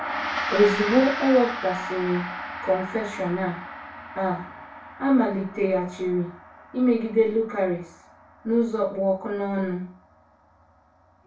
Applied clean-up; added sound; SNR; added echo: none; Gong; 10 dB; reverberation time 0.3 s.